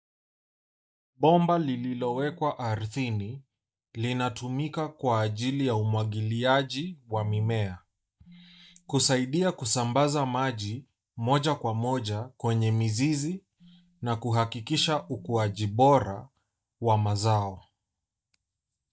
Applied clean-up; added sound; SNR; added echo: neural mask model DeepFilterNet 3.